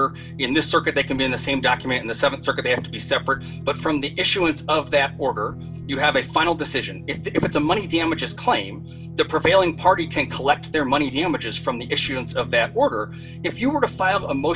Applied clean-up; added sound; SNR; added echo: none; Guitar; 12 dB; reverberation time 0.2 s.